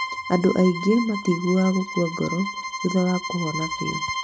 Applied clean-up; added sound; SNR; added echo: none; Bowed string instrument; 8 dB; none.